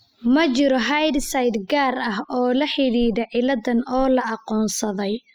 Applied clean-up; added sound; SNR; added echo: classical method spectral subtraction.